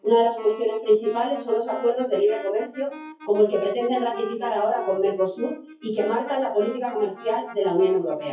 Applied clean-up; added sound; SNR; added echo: classical method WPE with log-MMSE.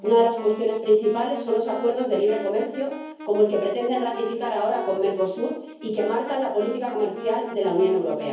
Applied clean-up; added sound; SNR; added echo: none; Wind instrument, woodwind instrument; 13 dB; reverberation time 0.7 s.